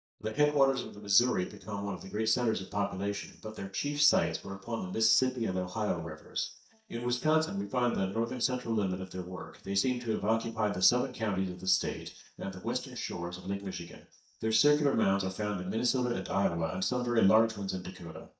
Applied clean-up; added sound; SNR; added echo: neural mask model DeepFilterNet 3.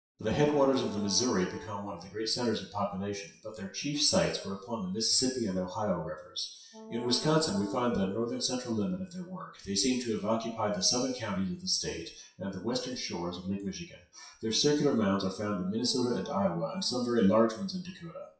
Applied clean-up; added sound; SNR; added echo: classical method WPE with log-MMSE.